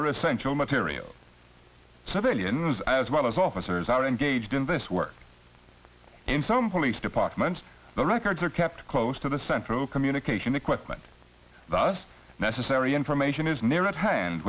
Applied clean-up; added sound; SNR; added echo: none; none; none; none.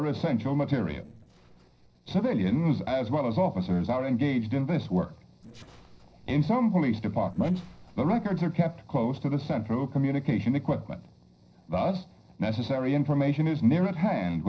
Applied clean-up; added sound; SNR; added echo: neural separator model SepFormer DNS4.